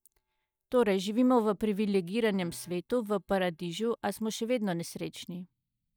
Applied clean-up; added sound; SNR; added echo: neural mask model DeepFilterNet 3.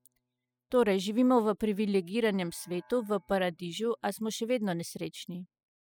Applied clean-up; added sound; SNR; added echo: classical method spectral subtraction.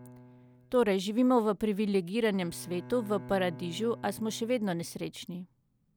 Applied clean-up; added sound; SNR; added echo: none; Bowed string instrument; 19 dB; none.